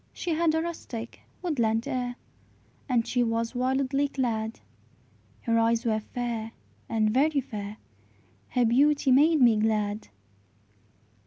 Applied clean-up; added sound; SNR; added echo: none; none; none; none.